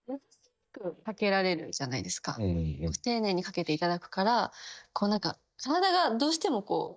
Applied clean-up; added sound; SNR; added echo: neural mask model DeepFilterNet 3.